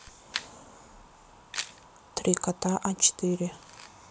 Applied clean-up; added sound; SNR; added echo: none; Camera; 13 dB; none.